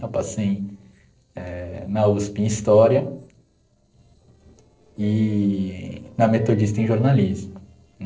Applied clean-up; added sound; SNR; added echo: neural separator model SepFormer DNS4.